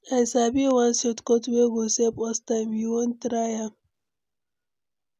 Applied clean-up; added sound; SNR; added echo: none; none; none; none.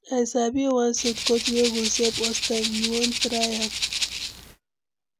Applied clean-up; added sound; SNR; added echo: none; Rattle (instrument); 2 dB; none.